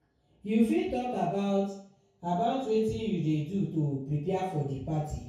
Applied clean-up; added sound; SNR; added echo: none; none; none; reverberation time 0.6 s.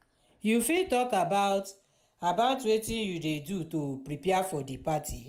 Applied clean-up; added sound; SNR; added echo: none; none; none; none.